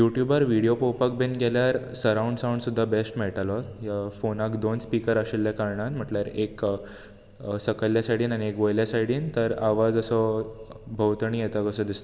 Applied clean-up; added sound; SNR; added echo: none; none; none; none.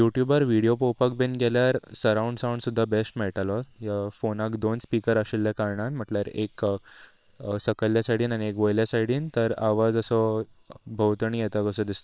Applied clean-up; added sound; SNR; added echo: neural separator model SepFormer WHAM!.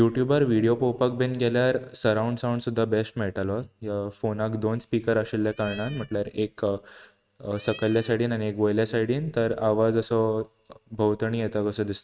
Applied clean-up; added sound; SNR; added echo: neural mask model RNNoise.